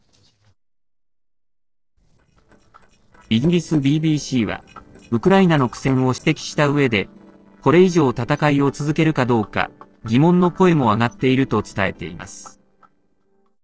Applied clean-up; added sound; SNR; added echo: neural separator model SepFormer DNS4.